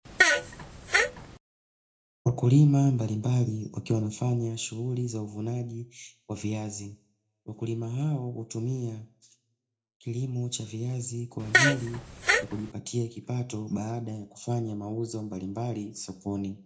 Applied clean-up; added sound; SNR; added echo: none; Fart; -4 dB; reverberation time 0.3 s.